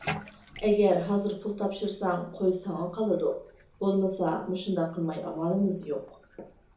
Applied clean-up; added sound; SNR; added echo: none; Bathtub (filling or washing); 17 dB; reverberation time 0.6 s.